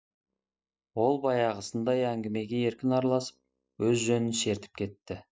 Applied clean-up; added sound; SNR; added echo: neural mask model DeepFilterNet 3.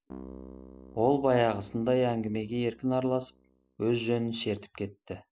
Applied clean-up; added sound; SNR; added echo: none; Keyboard (musical); 20 dB; none.